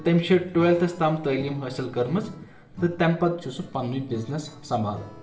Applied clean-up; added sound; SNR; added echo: none; Acoustic guitar / Strum; 20 dB; reverberation time 0.8 s.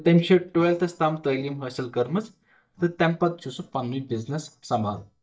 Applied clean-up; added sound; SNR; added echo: neural mask model DeepFilterNet 3.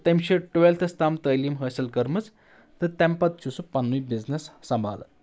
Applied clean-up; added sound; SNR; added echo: none; none; none; none.